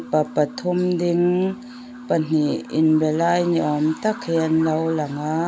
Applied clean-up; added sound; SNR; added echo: none; none; none; none.